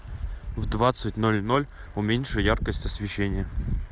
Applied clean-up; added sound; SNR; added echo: none; none; none; none.